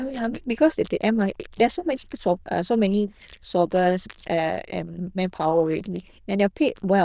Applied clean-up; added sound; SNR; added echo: neural diffusion model UNIVERSE++.